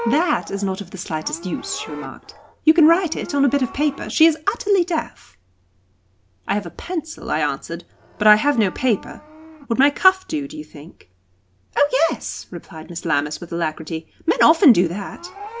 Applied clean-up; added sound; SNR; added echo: none; Livestock, farm animals, working animals; 19 dB; none.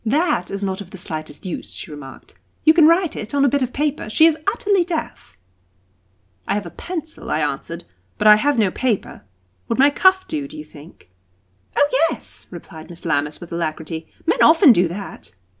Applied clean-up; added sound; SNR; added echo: none; none; none; none.